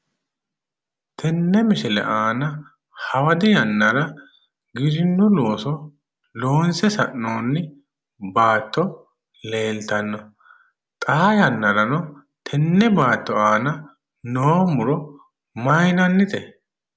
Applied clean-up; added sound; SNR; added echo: none; none; none; none.